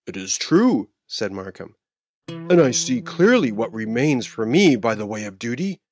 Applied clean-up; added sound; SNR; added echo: neural mask model RNNoise.